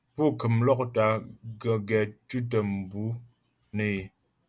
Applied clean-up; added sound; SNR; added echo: none; none; none; none.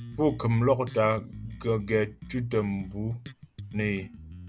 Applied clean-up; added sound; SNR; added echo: none; Bass guitar; 15 dB; none.